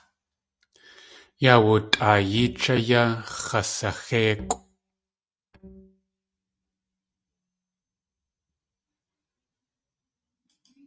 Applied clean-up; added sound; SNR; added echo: neural mask model RNNoise.